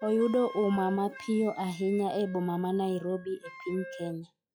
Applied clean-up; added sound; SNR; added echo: classical method log-MMSE.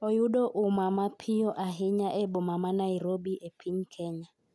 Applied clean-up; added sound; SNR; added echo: none; none; none; none.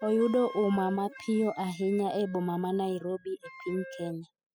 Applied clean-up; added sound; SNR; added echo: classical method spectral subtraction.